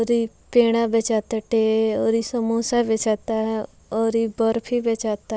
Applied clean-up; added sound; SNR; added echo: none; none; none; none.